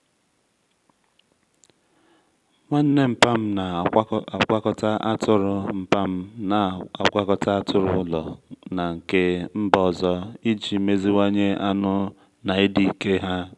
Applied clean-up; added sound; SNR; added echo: none; none; none; none.